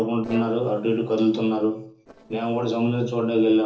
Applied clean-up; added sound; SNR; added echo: neural separator model SepFormer DNS4.